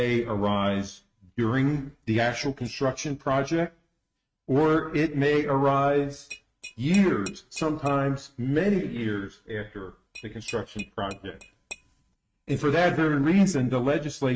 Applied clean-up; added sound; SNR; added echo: neural mask model RNNoise.